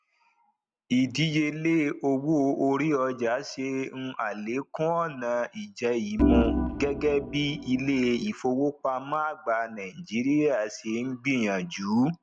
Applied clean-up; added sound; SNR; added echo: none; Organ; 0 dB; none.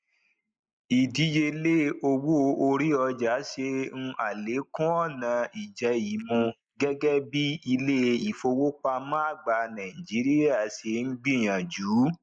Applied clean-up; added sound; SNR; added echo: neural mask model Resemble Enhance denoiser.